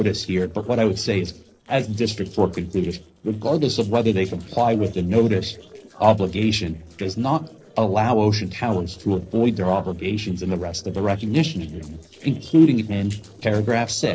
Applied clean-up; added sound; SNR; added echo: neural separator model SepFormer DNS4.